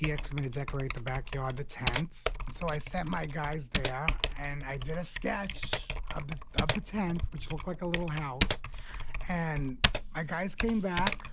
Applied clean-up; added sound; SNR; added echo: none; Typing; -2 dB; none.